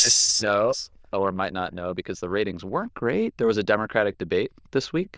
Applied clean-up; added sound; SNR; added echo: neural diffusion model UNIVERSE++.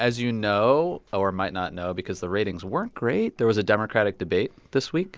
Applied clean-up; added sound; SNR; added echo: none; none; none; none.